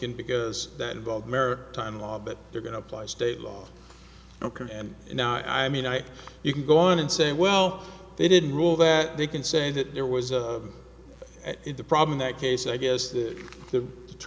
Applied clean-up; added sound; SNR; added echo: none; none; none; none.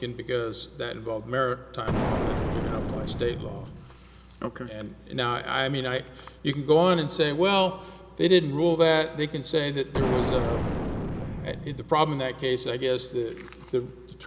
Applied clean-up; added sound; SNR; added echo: none; Explosion; 2 dB; none.